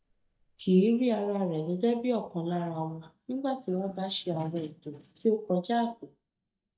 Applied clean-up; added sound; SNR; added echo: neural mask model DeepFilterNet 3.